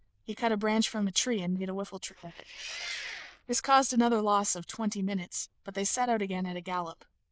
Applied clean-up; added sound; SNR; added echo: neural diffusion model UNIVERSE++.